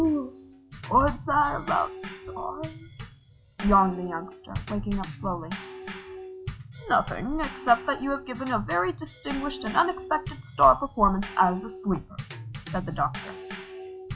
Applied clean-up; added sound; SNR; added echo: classical method log-MMSE.